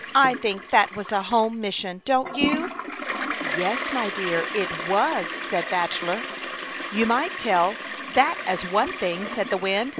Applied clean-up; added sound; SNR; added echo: none; Toilet flush; 6 dB; none.